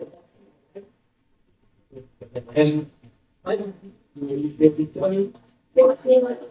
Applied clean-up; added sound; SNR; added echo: neural mask model DeepFilterNet 3.